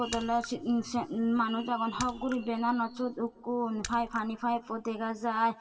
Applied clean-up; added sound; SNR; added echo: none; Raindrop / Splash, splatter; 17 dB; reverberation time 1.3 s.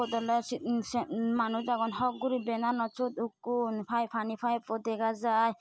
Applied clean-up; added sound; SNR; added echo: none; none; none; none.